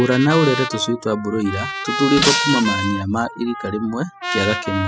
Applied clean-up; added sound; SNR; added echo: classical method spectral subtraction.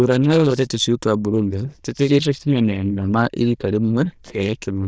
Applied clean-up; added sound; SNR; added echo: neural diffusion model UNIVERSE++.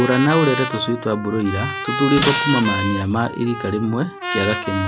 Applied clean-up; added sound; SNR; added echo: none; Shatter + Trumpet; 5 dB; none.